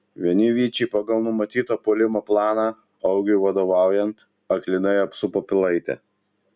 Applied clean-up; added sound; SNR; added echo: none; none; none; none.